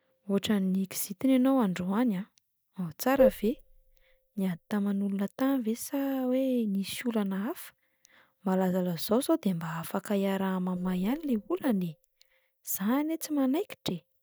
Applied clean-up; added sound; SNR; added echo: neural mask model DeepFilterNet 3.